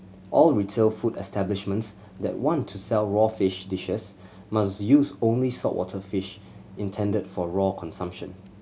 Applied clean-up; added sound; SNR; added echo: none; none; none; none.